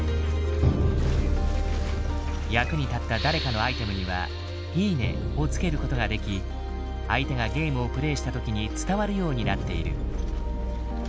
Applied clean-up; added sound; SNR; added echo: none; none; none; none.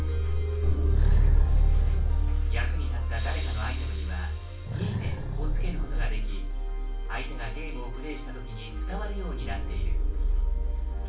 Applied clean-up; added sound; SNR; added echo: none; Animal; 10 dB; reverberation time 0.4 s.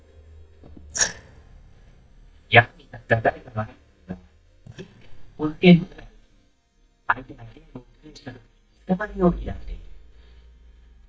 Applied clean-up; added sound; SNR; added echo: neural mask model DeepFilterNet 3.